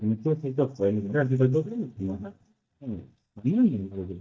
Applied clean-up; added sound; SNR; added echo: neural mask model DeepFilterNet 3.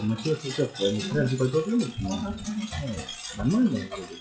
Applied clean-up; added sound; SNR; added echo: classical method WPE with log-MMSE.